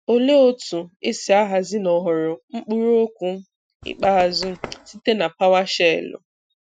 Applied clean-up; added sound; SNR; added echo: classical method Wiener filter.